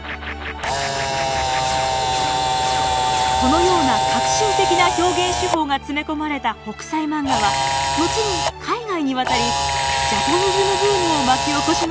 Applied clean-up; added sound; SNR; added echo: none; Camera; -2 dB; none.